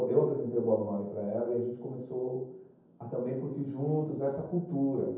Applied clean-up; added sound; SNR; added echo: none; none; none; reverberation time 0.9 s.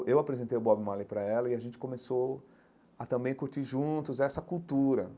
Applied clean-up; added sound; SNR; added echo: none; none; none; none.